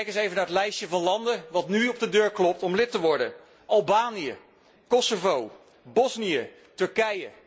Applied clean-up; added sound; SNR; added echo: none; none; none; none.